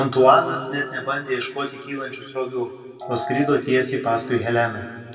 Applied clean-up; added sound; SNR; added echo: none; Piano; 7 dB; reverberation time 2.0 s.